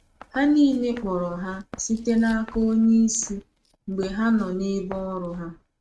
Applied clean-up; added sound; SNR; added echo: neural mask model RNNoise.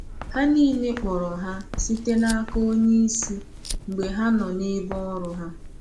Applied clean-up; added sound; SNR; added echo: none; Fire + Walk, footsteps; 10 dB; none.